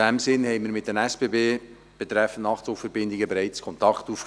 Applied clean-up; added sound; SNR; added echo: none; none; none; none.